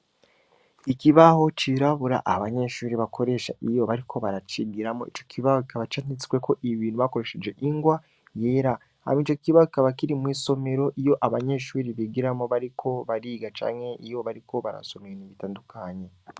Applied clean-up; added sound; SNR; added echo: none; none; none; none.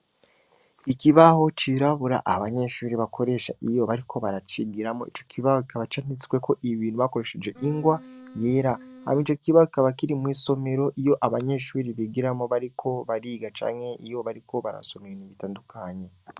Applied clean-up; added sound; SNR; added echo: none; Wind instrument, woodwind instrument; 20 dB; none.